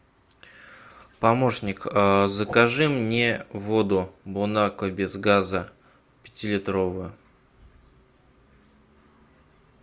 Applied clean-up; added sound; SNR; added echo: none; Whoosh, swoosh, swish; 14 dB; none.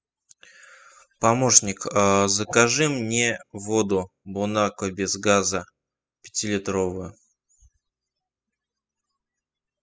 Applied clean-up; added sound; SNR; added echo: classical method spectral subtraction.